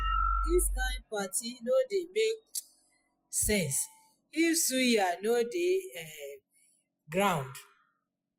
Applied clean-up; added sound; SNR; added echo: classical method Wiener filter.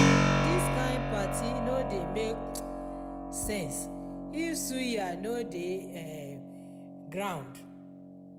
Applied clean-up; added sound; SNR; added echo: none; Keyboard (musical); -4 dB; none.